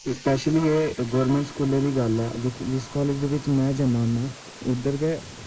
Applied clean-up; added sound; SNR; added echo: neural mask model Resemble Enhance denoiser.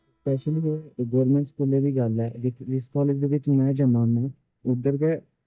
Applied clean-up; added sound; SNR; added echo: neural mask model DeepFilterNet 3.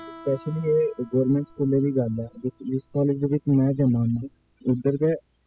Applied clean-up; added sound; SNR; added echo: classical method spectral subtraction.